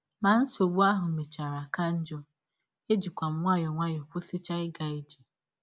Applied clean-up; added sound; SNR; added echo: none; none; none; none.